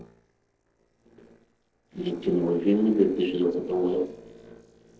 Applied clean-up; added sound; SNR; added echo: neural separator model SepFormer DNS4.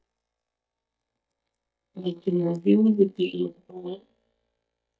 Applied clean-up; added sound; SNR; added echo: neural mask model DeepFilterNet 3.